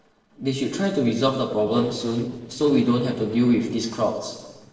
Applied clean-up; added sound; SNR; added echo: neural separator model SepFormer DNS4.